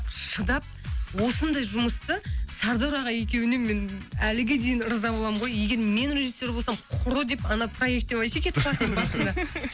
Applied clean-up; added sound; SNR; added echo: none; none; none; none.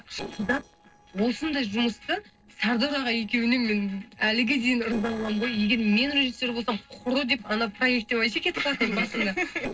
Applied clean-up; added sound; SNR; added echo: neural separator model SepFormer DNS4.